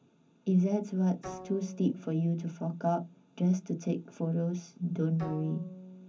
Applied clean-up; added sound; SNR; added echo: none; Bowed string instrument; 18 dB; reverberation time 0.3 s.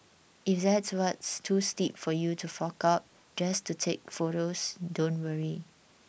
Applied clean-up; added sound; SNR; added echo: none; none; none; none.